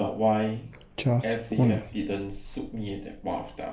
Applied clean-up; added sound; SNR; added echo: none; Clock; 1 dB; reverberation time 0.3 s.